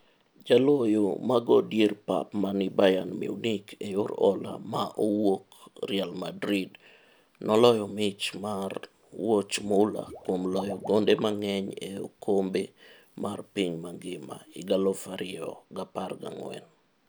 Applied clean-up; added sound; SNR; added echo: none; Liquid; 17 dB; none.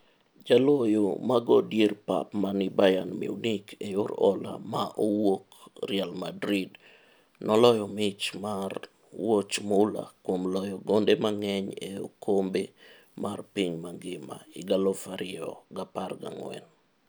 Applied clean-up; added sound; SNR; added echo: none; none; none; none.